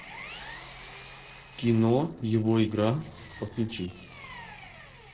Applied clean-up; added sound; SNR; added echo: neural separator model SepFormer DNS4.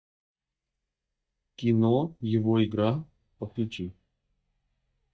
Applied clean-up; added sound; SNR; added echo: neural mask model DeepFilterNet 3.